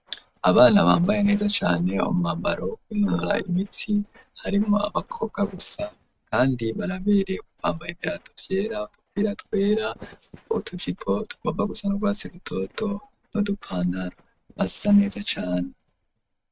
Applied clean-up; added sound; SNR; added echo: neural mask model RNNoise.